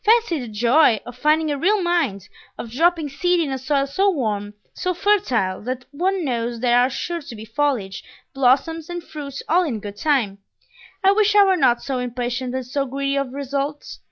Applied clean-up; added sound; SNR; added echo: none; none; none; none.